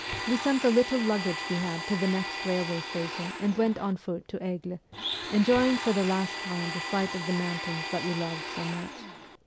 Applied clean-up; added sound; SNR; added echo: none; Domestic sounds, home sounds; 7 dB; none.